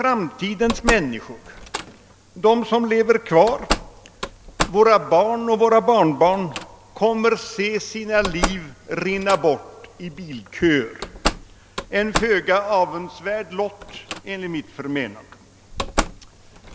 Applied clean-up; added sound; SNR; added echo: none; Slam; 10 dB; none.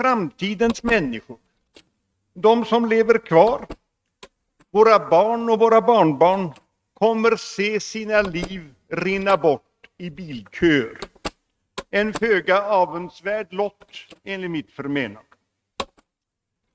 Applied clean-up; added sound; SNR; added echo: neural mask model RNNoise.